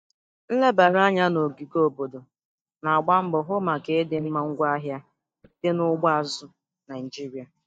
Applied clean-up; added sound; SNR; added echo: neural mask model DeepFilterNet 3.